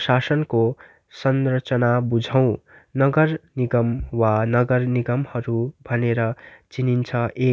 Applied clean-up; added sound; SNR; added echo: none; none; none; none.